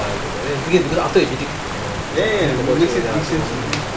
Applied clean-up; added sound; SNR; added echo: none; Water + Subway, metro, underground; 6 dB; none.